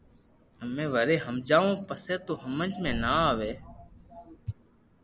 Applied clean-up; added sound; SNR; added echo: none; Boom; 15 dB; none.